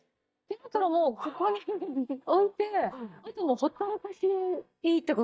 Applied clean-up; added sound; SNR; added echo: neural mask model DeepFilterNet 3.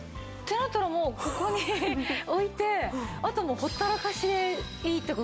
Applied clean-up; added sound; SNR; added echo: none; none; none; none.